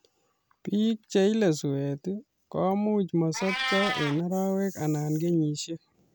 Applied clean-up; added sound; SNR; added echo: none; Meow; 11 dB; none.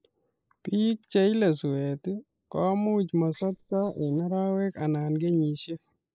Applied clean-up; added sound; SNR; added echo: neural mask model Resemble Enhance denoiser.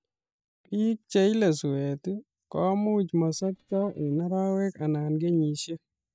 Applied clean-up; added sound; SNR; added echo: neural mask model DeepFilterNet 3.